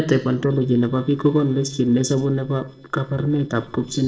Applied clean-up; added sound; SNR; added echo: neural separator model SepFormer DNS4.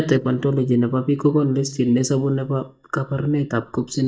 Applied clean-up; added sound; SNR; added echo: neural mask model DeepFilterNet 3.